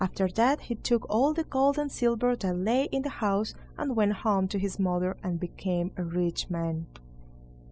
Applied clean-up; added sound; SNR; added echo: none; none; none; none.